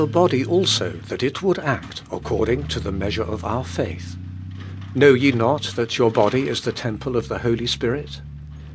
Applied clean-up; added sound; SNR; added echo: none; Truck; 11 dB; none.